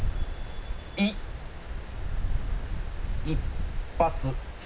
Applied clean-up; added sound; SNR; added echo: none; Stream; -5 dB; reverberation time 0.4 s.